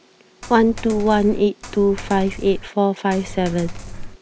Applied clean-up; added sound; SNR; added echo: none; Coin (dropping); 11 dB; none.